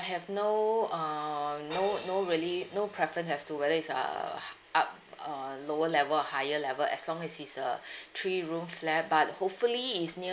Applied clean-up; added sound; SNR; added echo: none; Crash cymbal; 14 dB; none.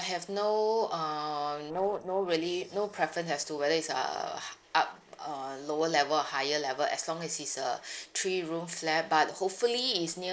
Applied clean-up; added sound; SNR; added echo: neural separator model SepFormer DNS4.